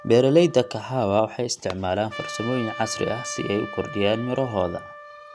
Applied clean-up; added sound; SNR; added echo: none; Trumpet; 14 dB; none.